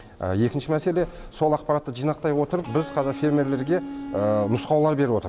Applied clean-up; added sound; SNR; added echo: none; Electric guitar; 11 dB; none.